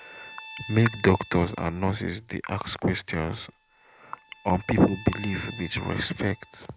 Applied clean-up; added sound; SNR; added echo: none; Bowed string instrument; 19 dB; none.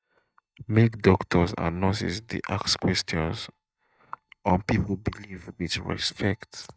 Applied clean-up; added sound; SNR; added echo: neural mask model DeepFilterNet 3.